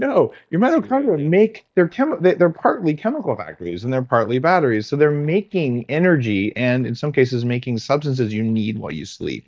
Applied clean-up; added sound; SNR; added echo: neural mask model DeepFilterNet 3.